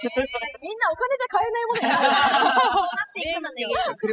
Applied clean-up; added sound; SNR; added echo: classical method spectral subtraction.